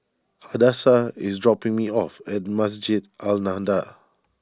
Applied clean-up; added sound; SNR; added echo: none; none; none; none.